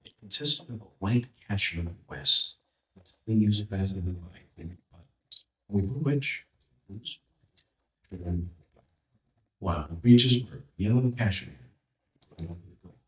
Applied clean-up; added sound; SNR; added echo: neural mask model DeepFilterNet 3.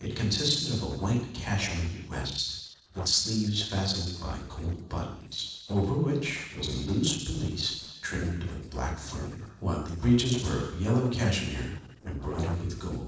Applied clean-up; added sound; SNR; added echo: neural separator model SepFormer DNS4.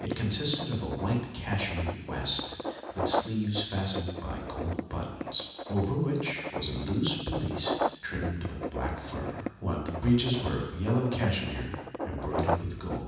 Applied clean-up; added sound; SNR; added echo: none; Writing; 7 dB; reverberation time 1.1 s.